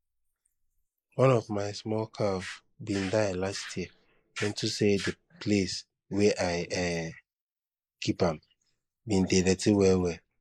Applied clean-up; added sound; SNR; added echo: neural mask model Resemble Enhance denoiser.